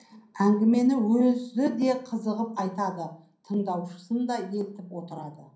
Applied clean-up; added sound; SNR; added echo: none; none; none; reverberation time 0.6 s.